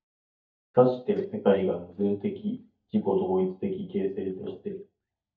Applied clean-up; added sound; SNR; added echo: neural mask model DeepFilterNet 3.